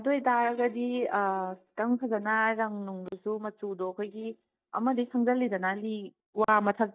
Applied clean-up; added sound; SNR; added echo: neural mask model DeepFilterNet 3.